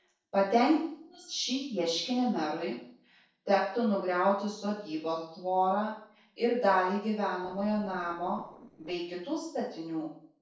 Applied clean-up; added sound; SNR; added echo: neural separator model SepFormer DNS4.